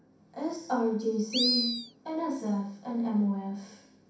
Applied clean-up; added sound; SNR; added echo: none; Animal; -1 dB; reverberation time 0.6 s.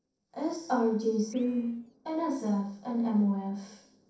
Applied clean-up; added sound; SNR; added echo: neural separator model SepFormer DNS4.